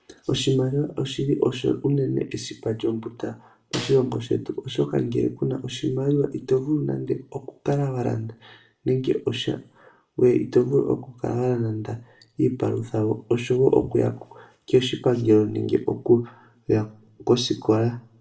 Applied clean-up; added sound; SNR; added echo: none; Snare drum; 14 dB; reverberation time 0.4 s.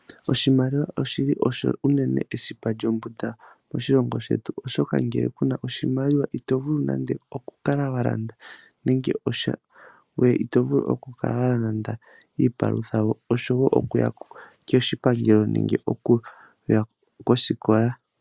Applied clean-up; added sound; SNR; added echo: none; none; none; none.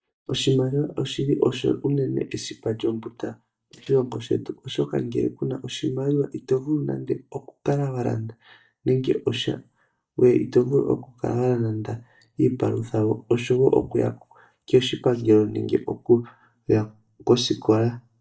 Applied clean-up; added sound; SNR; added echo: neural mask model DeepFilterNet 3.